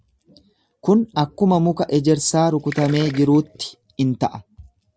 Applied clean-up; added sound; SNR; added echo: none; Gurgling; 17 dB; none.